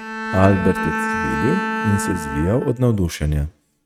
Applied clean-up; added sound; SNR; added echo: neural mask model RNNoise.